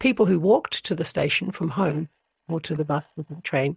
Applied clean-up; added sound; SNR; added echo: neural mask model DeepFilterNet 3.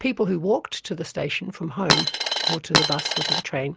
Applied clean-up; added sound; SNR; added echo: none; Coin (dropping); -5 dB; none.